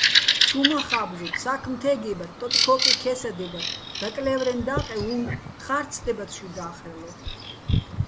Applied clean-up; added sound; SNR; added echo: none; Bird vocalization, bird call, bird song; -1 dB; none.